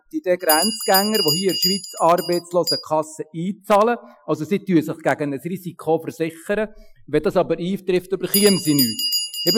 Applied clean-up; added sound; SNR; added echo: classical method Wiener filter.